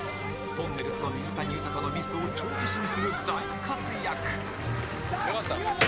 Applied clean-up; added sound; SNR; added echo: none; Slam; 9 dB; none.